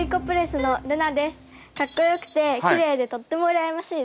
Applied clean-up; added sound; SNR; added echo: none; Wind instrument, woodwind instrument; 14 dB; none.